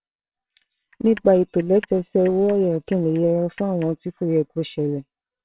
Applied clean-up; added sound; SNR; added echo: neural separator model SepFormer WHAMR!.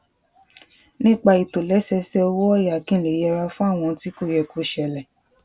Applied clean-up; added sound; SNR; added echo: none; none; none; none.